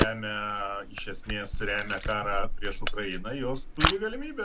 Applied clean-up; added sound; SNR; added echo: none; Camera; -2 dB; none.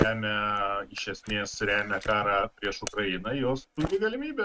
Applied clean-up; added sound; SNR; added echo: neural mask model RNNoise.